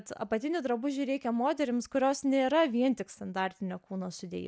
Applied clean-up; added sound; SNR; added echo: none; none; none; none.